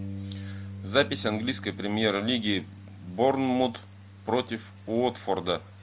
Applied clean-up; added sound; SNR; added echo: none; Bass guitar; 13 dB; none.